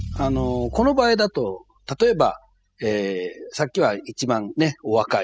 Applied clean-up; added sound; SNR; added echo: classical method spectral subtraction.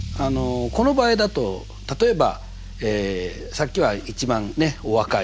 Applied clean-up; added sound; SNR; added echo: none; Engine starting / Accelerating, revving, vroom / Car; 12 dB; none.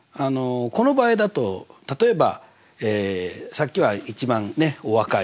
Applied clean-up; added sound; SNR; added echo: none; none; none; none.